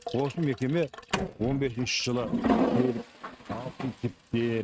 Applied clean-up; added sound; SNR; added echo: neural mask model RNNoise.